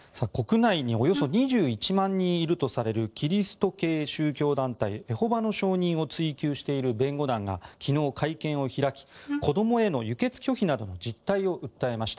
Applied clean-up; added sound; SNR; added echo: neural separator model SepFormer DNS4.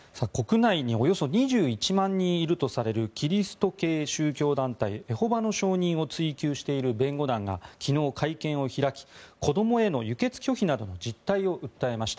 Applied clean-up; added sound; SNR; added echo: none; none; none; none.